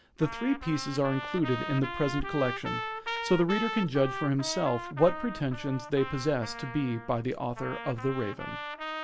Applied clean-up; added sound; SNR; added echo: none; Trumpet; 8 dB; none.